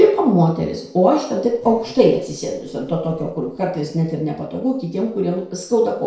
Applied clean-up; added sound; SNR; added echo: neural separator model SepFormer DNS4.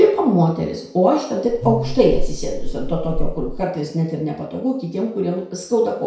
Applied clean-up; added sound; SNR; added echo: none; Buzz; 1 dB; reverberation time 0.6 s.